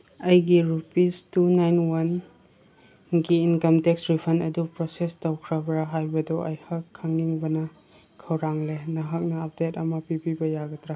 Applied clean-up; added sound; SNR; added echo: none; none; none; none.